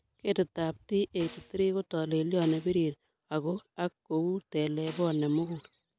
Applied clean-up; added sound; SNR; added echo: none; Snare drum; 19 dB; none.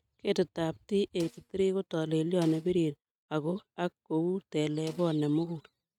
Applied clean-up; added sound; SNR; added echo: neural mask model RNNoise.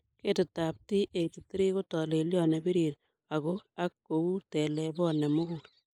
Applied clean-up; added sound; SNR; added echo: neural mask model Resemble Enhance denoiser.